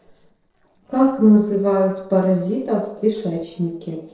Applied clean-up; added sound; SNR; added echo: neural separator model SepFormer DNS4.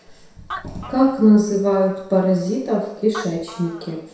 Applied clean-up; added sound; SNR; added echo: none; Animal; 19 dB; reverberation time 0.7 s.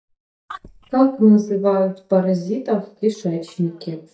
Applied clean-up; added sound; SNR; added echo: neural mask model DeepFilterNet 3.